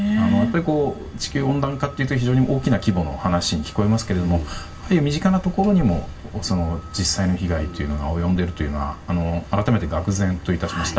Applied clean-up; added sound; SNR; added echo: none; Truck; 15 dB; reverberation time 0.2 s.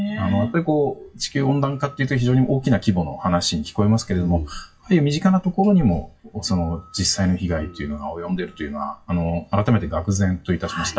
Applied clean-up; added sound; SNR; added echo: classical method WPE with log-MMSE.